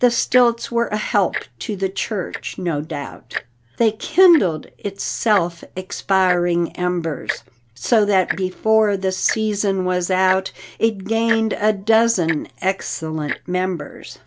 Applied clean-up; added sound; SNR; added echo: none; Tick-tock; 15 dB; none.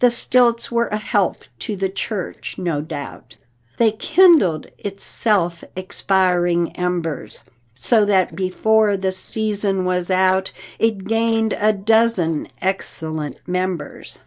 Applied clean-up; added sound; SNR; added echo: neural separator model SepFormer DNS4.